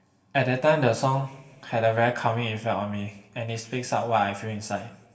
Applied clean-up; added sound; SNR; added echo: none; none; none; reverberation time 0.8 s.